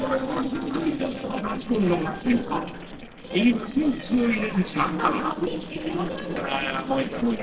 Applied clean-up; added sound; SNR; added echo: neural separator model SepFormer DNS4.